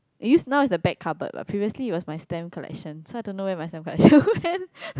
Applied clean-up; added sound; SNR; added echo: none; none; none; none.